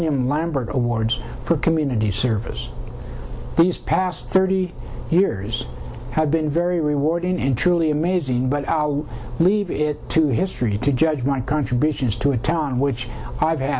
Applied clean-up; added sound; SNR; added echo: none; none; none; none.